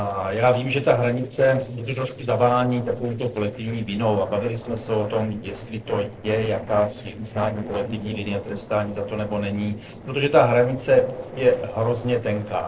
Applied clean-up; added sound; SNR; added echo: neural separator model SepFormer DNS4.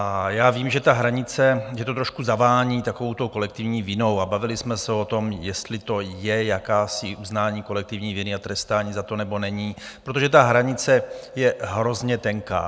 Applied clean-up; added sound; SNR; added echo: none; none; none; none.